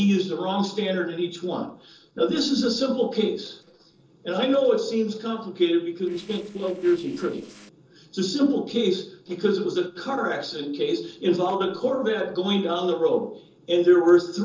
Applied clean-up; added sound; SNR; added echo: neural separator model SepFormer DNS4.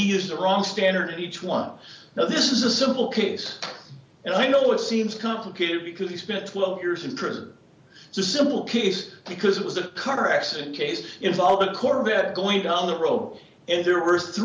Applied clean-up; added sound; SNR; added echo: none; none; none; none.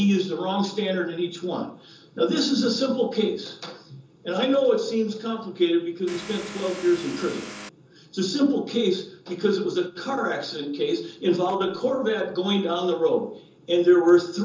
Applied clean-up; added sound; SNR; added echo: none; Vehicle; 14 dB; reverberation time 0.2 s.